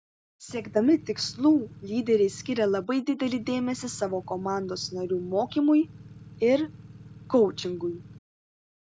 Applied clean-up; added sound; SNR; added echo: none; Engine / Truck / Car; 19 dB; none.